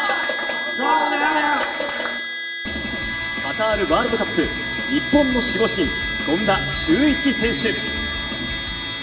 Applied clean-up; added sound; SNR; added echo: none; Harmonica; 4 dB; reverberation time 1.6 s.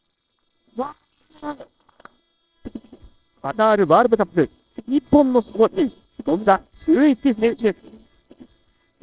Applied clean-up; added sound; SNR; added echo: neural separator model SepFormer WHAMR!.